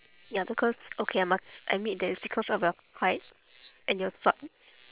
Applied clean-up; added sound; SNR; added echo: neural separator model SepFormer WHAM!.